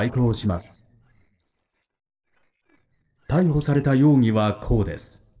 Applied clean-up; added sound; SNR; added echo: neural separator model SepFormer DNS4.